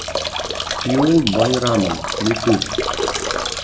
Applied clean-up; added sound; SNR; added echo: none; Drip / Trickle, dribble / Bathtub (filling or washing); 2 dB; none.